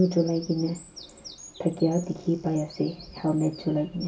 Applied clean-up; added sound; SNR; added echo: none; Bird vocalization, bird call, bird song; 19 dB; reverberation time 0.2 s.